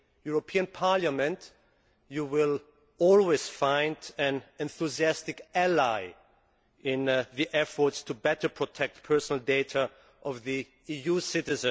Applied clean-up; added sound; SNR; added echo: none; none; none; none.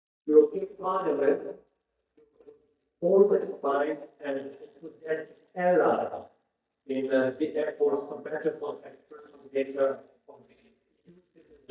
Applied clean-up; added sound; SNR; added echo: neural mask model DeepFilterNet 3.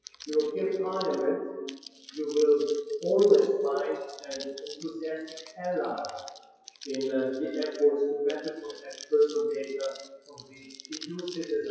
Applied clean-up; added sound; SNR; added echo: classical method WPE with log-MMSE.